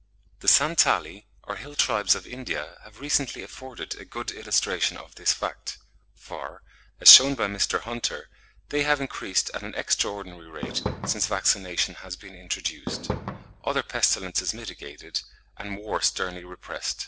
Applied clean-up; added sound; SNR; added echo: none; Fireworks; 7 dB; none.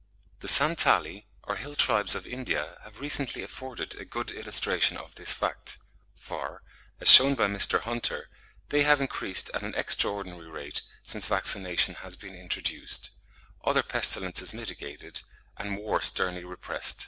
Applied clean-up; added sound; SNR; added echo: none; none; none; none.